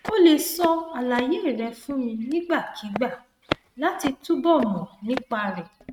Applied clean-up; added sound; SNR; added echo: neural mask model RNNoise.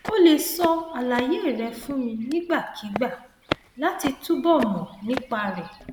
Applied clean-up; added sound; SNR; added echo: none; Walk, footsteps; 13 dB; none.